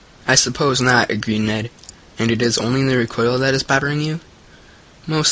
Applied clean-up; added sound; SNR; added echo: none; none; none; none.